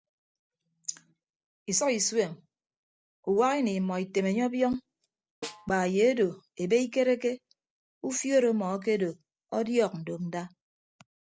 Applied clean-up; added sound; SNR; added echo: neural separator model SepFormer DNS4.